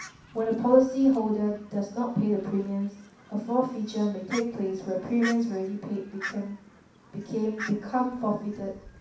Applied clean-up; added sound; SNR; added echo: none; Fowl; 16 dB; reverberation time 0.6 s.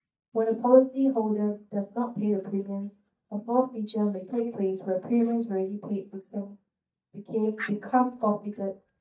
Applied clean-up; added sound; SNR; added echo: neural mask model DeepFilterNet 3.